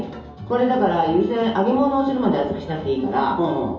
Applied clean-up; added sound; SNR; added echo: none; none; none; reverberation time 2.8 s.